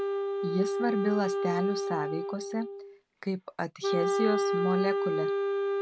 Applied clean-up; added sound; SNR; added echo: none; Wind instrument, woodwind instrument; -3 dB; none.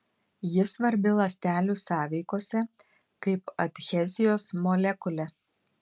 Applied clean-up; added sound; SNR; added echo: none; none; none; none.